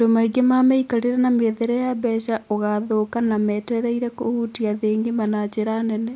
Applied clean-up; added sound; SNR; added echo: none; none; none; none.